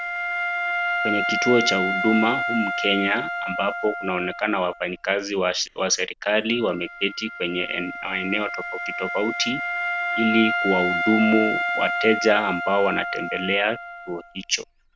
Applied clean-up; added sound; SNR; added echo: none; Wind instrument, woodwind instrument; 3 dB; none.